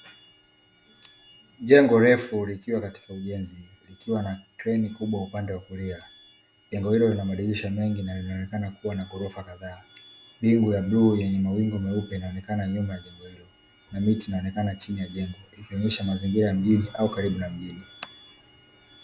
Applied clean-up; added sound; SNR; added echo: none; none; none; none.